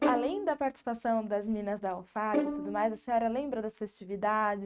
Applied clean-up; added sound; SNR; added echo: neural mask model RNNoise.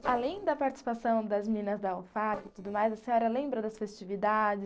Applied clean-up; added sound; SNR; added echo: neural separator model SepFormer DNS4.